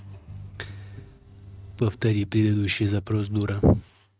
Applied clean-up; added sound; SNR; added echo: neural mask model RNNoise.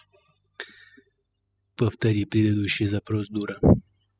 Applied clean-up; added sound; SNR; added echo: classical method spectral subtraction.